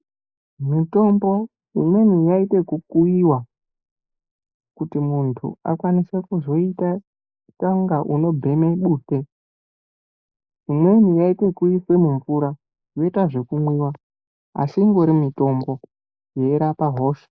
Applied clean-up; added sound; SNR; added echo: neural mask model Resemble Enhance denoiser.